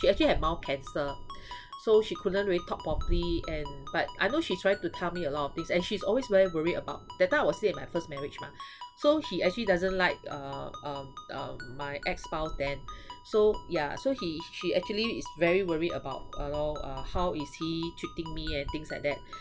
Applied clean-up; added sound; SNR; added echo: none; Ringtone; 17 dB; none.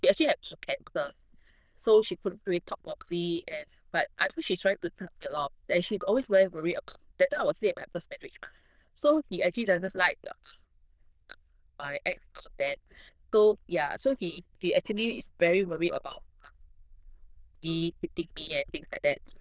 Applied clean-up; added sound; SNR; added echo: neural diffusion model UNIVERSE++.